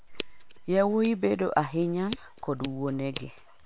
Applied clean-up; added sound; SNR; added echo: neural separator model SepFormer WHAM!.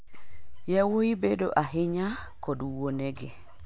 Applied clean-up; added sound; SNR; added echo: none; none; none; none.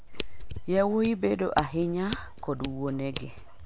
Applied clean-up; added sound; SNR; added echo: none; Scissors; 14 dB; none.